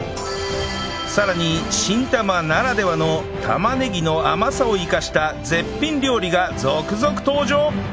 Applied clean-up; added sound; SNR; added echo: none; Traffic noise, roadway noise; 18 dB; none.